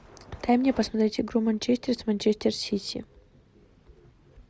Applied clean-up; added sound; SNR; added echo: none; none; none; none.